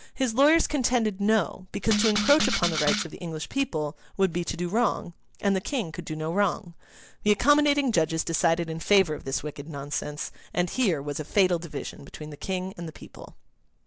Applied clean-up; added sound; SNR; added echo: none; Rattle (instrument); 1 dB; none.